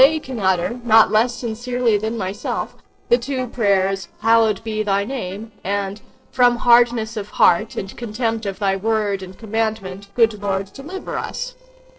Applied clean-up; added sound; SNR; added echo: neural separator model SepFormer DNS4.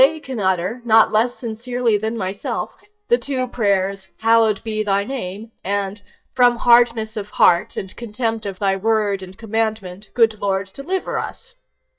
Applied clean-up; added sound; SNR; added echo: neural mask model DeepFilterNet 3.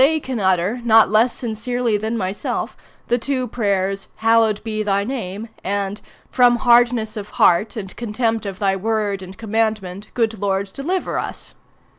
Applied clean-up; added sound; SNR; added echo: none; none; none; none.